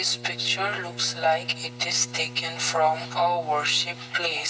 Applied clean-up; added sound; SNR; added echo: none; Bowed string instrument; 15 dB; reverberation time 0.5 s.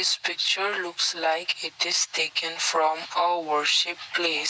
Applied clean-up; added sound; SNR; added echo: none; none; none; none.